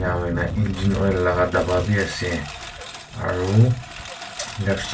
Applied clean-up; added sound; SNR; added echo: none; Engine; 10 dB; reverberation time 0.2 s.